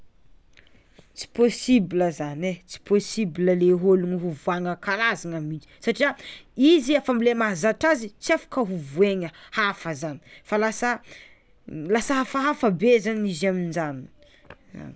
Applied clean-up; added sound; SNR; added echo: none; none; none; none.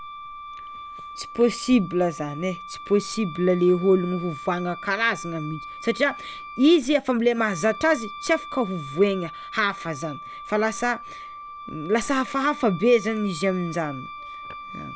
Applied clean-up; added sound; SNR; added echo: none; Wind instrument, woodwind instrument; 14 dB; none.